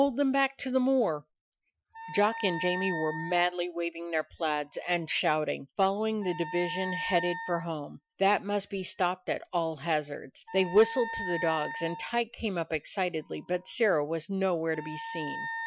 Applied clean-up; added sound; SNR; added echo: classical method Wiener filter.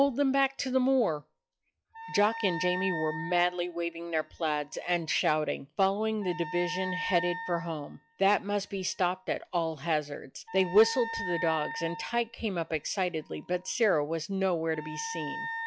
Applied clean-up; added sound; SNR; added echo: classical method log-MMSE.